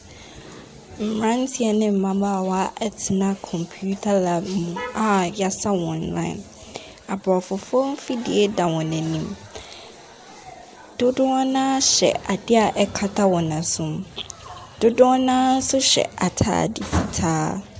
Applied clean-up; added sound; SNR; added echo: none; none; none; none.